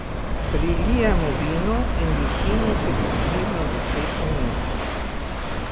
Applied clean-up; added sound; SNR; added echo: none; Walk, footsteps / Waves, surf / Wind; -5 dB; none.